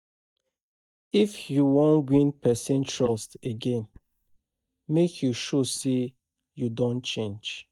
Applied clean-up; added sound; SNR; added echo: neural mask model DeepFilterNet 3.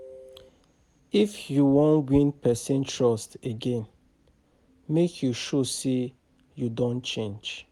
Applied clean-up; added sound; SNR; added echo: none; none; none; none.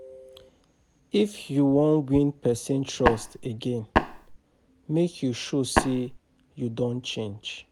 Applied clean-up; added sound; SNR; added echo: none; Tap; -1 dB; none.